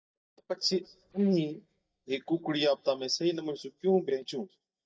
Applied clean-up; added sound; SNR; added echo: neural mask model DeepFilterNet 3.